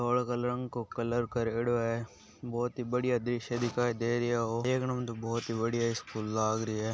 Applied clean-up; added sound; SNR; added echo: none; none; none; none.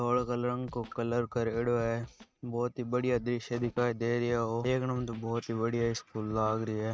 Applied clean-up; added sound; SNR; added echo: neural mask model RNNoise.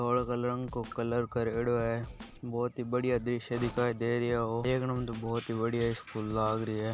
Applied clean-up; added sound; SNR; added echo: none; Scratching (performance technique); 18 dB; none.